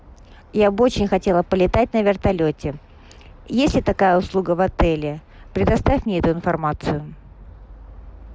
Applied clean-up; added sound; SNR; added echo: none; none; none; none.